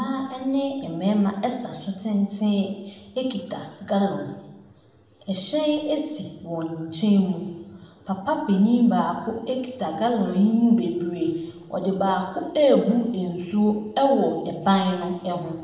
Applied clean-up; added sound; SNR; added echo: none; none; none; reverberation time 1.0 s.